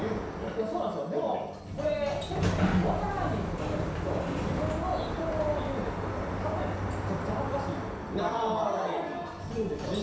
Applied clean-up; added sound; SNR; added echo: none; Sliding door; 1 dB; reverberation time 0.7 s.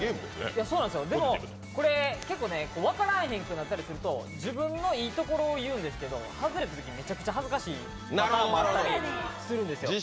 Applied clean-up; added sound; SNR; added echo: none; none; none; none.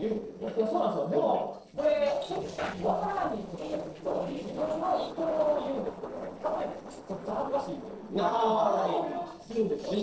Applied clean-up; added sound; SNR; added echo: neural separator model SepFormer DNS4.